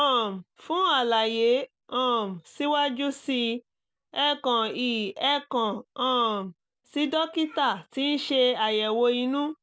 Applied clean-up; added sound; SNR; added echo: none; none; none; none.